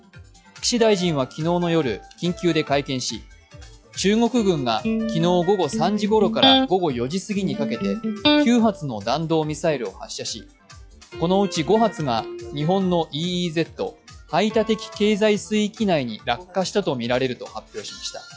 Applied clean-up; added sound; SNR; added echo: classical method log-MMSE.